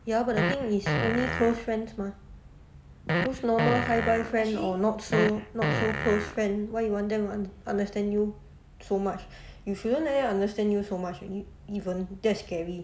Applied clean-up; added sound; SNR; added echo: none; Fart; 2 dB; none.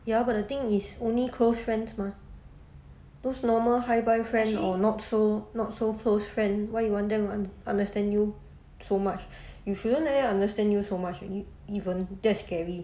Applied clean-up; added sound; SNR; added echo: none; none; none; none.